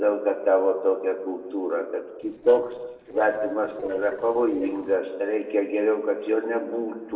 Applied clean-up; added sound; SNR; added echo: neural separator model SepFormer DNS4.